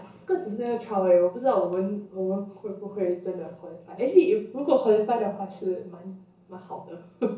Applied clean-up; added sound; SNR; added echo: none; none; none; reverberation time 0.7 s.